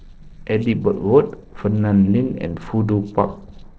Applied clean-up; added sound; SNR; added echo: neural separator model SepFormer DNS4.